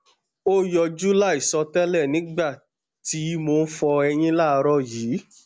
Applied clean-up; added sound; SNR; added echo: none; none; none; none.